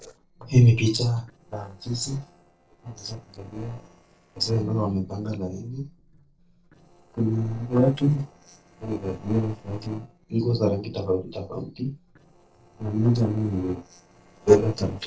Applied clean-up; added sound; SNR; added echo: neural separator model SepFormer DNS4.